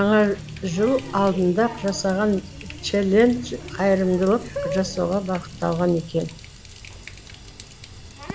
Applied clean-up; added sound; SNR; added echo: none; Water tap, faucet; 13 dB; none.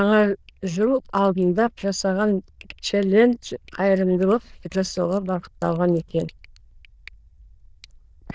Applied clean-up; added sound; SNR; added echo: neural diffusion model UNIVERSE++.